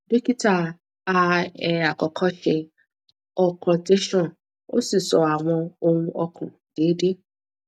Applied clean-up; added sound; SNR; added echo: none; none; none; none.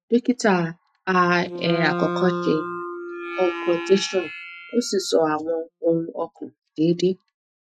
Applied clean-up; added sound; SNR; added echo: classical method Wiener filter.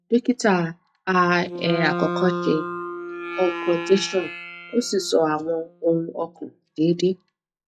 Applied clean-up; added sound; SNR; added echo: classical method log-MMSE.